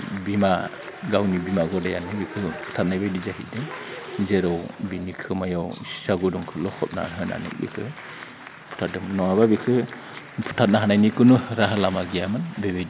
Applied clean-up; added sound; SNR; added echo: none; Applause; 18 dB; none.